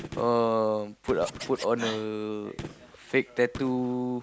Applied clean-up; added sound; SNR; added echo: none; Scratching (performance technique) + Gunshot, gunfire; 14 dB; none.